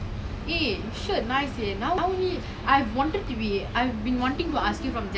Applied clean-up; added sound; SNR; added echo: none; none; none; none.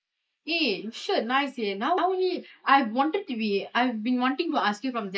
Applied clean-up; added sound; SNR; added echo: neural mask model Resemble Enhance denoiser.